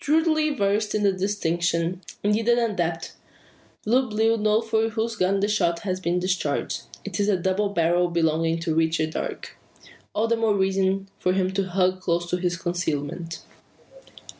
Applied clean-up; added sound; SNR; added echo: none; none; none; none.